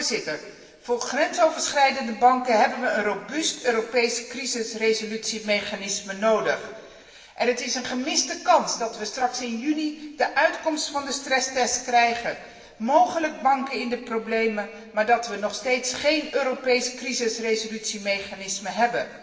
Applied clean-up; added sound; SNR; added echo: none; none; none; reverberation time 1.4 s.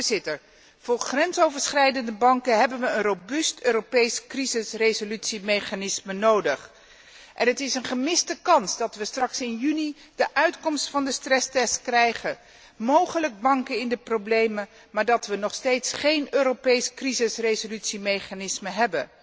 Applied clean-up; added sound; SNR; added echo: none; none; none; none.